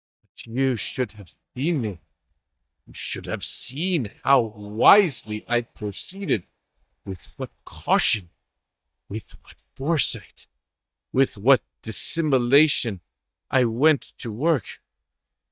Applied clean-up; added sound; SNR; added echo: neural mask model DeepFilterNet 3.